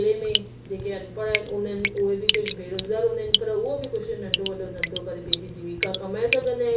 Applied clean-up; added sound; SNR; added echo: none; Drip; 3 dB; reverberation time 0.3 s.